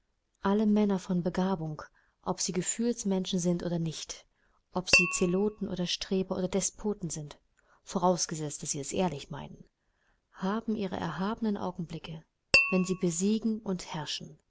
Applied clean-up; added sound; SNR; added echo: none; Tap / Glass; -1 dB; none.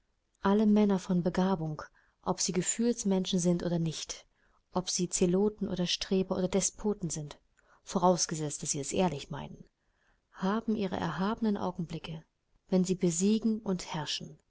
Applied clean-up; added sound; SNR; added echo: none; none; none; none.